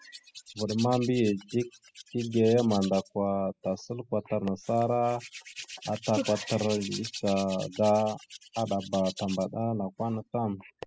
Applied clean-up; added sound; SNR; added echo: classical method spectral subtraction.